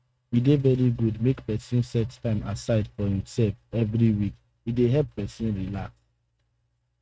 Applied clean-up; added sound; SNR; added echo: neural mask model RNNoise.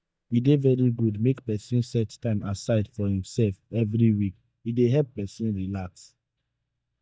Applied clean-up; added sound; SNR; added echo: neural mask model DeepFilterNet 3.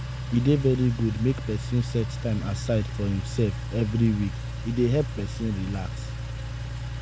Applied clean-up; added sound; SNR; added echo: none; Engine; 5 dB; none.